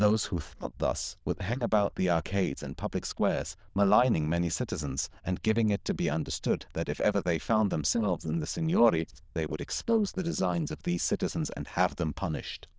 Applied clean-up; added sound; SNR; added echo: neural diffusion model UNIVERSE++.